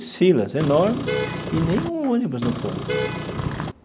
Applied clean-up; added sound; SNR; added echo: none; Vehicle horn, car horn, honking; 3 dB; none.